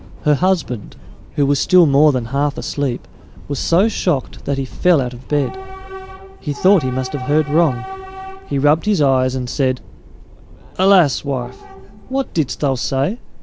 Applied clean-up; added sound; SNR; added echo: none; Subway, metro, underground / Train; 14 dB; none.